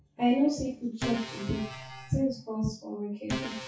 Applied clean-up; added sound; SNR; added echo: classical method WPE with log-MMSE.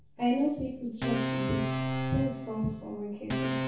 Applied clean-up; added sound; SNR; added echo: none; Organ; 1 dB; reverberation time 0.6 s.